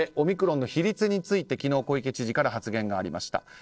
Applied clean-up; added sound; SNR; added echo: neural separator model SepFormer DNS4.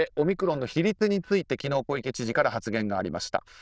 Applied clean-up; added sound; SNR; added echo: neural diffusion model UNIVERSE++.